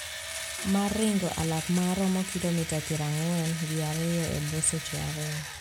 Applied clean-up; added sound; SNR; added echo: none; Engine / Drill; 8 dB; none.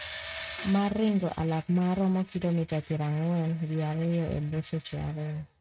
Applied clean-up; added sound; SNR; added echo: neural mask model RNNoise.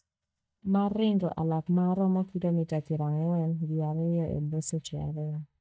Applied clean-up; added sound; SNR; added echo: neural mask model DeepFilterNet 3.